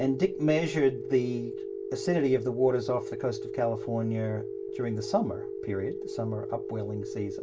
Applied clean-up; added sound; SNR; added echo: none; Telephone; 7 dB; reverberation time 0.2 s.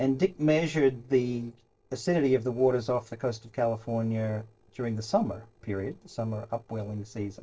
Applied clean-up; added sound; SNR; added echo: neural separator model SepFormer DNS4.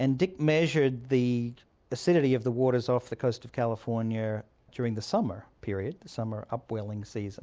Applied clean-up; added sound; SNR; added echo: none; none; none; none.